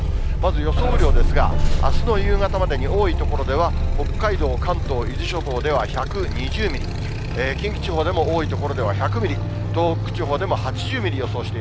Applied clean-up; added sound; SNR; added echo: none; Bus / Engine + Motorcycle; -4 dB; none.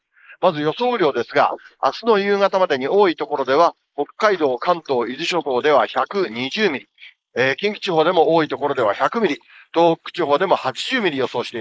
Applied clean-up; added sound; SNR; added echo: neural mask model Resemble Enhance denoiser.